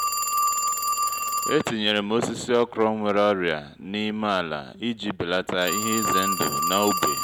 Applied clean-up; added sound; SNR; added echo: none; Telephone; 3 dB; none.